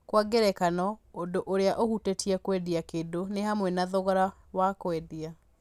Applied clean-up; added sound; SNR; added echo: none; none; none; none.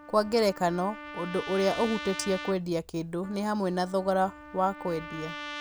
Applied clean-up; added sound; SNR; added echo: none; Trumpet; 12 dB; none.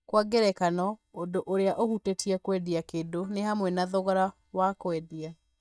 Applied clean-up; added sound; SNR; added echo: neural mask model DeepFilterNet 3.